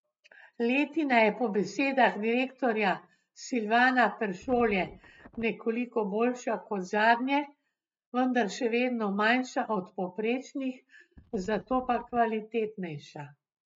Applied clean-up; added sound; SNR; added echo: neural mask model RNNoise.